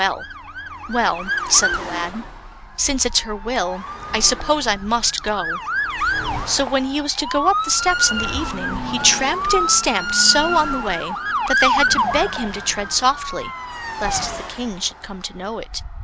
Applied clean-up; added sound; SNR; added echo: none; Motor vehicle (road) / Siren; 3 dB; none.